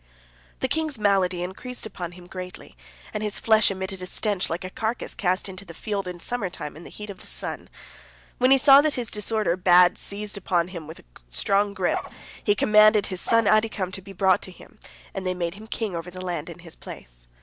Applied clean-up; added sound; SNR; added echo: none; Dog; 10 dB; none.